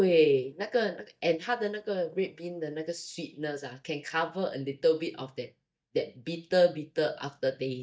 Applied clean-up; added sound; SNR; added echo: neural mask model DeepFilterNet 3.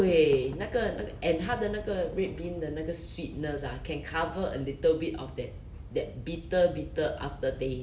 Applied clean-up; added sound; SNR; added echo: none; Thunder; 20 dB; none.